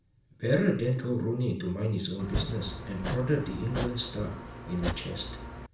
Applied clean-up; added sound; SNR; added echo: none; Domestic sounds, home sounds; 5 dB; reverberation time 0.3 s.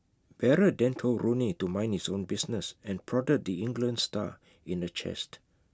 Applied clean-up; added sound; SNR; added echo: none; none; none; none.